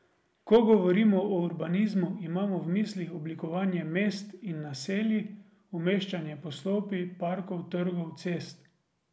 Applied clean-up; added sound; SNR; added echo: none; none; none; none.